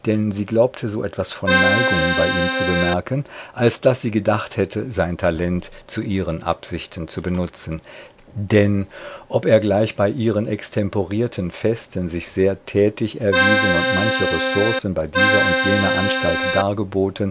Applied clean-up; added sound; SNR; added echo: none; Accordion; -4 dB; none.